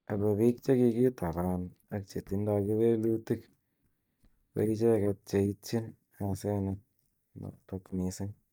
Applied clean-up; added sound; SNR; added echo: neural mask model DeepFilterNet 3.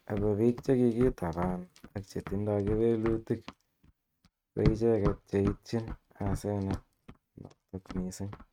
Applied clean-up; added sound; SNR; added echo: neural mask model RNNoise.